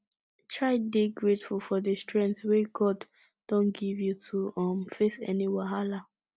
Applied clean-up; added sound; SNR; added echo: none; none; none; none.